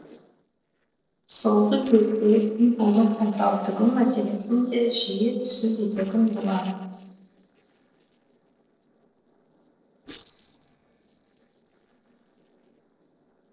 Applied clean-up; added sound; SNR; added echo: neural separator model SepFormer DNS4.